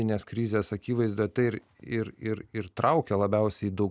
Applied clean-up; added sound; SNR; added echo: none; none; none; none.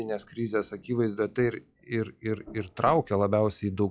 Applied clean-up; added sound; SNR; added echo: classical method log-MMSE.